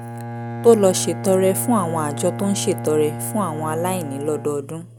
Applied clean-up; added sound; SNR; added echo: none; Bowed string instrument; 9 dB; none.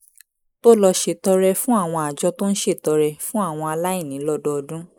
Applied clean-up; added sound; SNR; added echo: neural mask model Resemble Enhance denoiser.